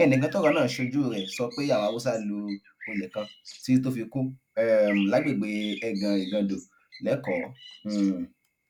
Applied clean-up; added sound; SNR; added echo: none; Bird; 15 dB; none.